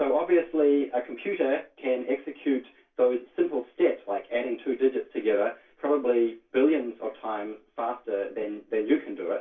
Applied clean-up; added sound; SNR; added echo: none; none; none; reverberation time 0.2 s.